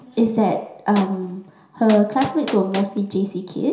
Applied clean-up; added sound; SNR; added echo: none; Gunshot, gunfire; 16 dB; reverberation time 0.7 s.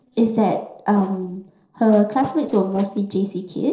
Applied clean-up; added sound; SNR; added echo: neural separator model SepFormer DNS4.